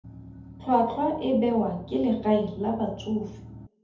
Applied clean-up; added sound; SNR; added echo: none; Engine; 16 dB; reverberation time 0.6 s.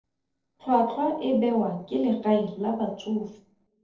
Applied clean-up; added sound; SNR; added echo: neural separator model SepFormer DNS4.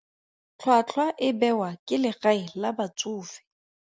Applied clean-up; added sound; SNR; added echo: none; none; none; none.